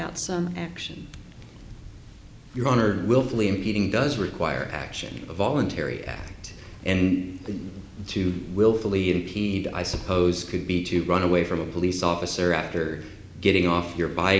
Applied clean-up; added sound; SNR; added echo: none; none; none; none.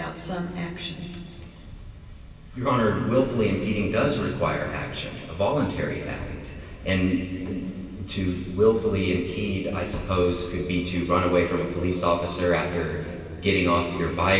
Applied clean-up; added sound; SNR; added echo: none; none; none; reverberation time 2.6 s.